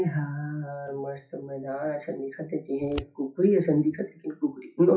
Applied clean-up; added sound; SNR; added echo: classical method WPE with log-MMSE.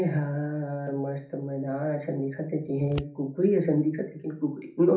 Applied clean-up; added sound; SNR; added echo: none; Scissors; 16 dB; reverberation time 0.4 s.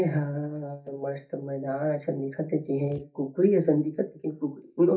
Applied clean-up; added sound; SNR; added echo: neural mask model DeepFilterNet 3.